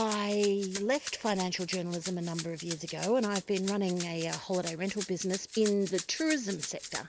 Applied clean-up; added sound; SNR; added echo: none; Rattle (instrument); 11 dB; none.